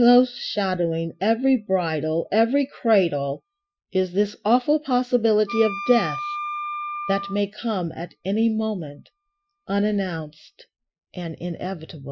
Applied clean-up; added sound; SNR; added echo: classical method Wiener filter.